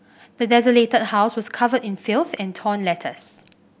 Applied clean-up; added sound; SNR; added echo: none; none; none; none.